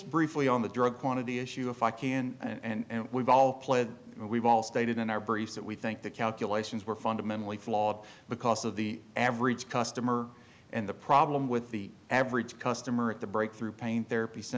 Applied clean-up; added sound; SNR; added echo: none; none; none; none.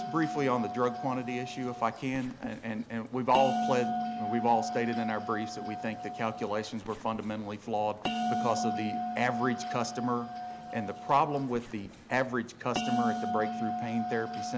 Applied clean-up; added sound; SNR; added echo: none; Bell; 4 dB; none.